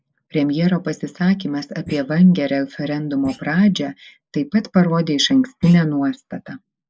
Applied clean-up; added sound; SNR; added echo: neural mask model Resemble Enhance denoiser.